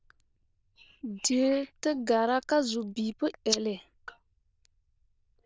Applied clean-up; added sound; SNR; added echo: neural diffusion model UNIVERSE++.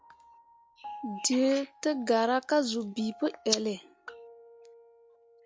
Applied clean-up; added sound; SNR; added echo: none; Piano; 19 dB; none.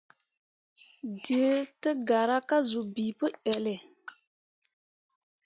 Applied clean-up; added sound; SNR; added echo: none; none; none; none.